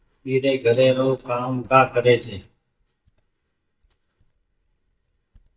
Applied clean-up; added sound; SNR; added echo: neural mask model DeepFilterNet 3.